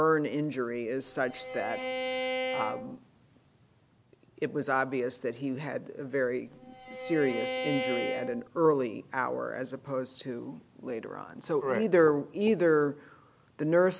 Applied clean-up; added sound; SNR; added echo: none; Bowed string instrument; 5 dB; none.